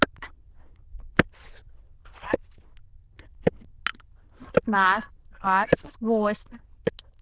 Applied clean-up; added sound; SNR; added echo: neural diffusion model UNIVERSE++.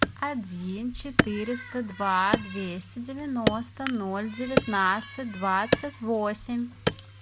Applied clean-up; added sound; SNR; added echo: none; Wood; 2 dB; none.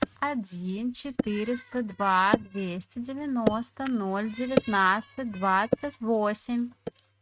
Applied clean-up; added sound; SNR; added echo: neural mask model RNNoise.